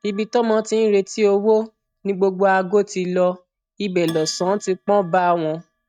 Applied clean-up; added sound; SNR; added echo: neural mask model RNNoise.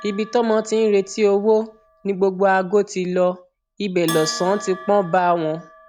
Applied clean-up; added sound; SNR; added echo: none; Bell; 18 dB; none.